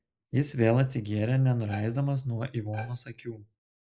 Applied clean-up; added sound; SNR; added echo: neural mask model Resemble Enhance denoiser.